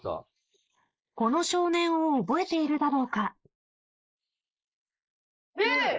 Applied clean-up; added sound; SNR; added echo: neural mask model Resemble Enhance denoiser.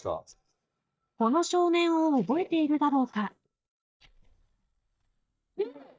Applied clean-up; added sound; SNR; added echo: neural mask model DeepFilterNet 3.